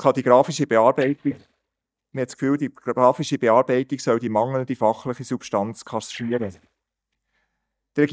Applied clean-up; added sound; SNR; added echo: neural mask model DeepFilterNet 3.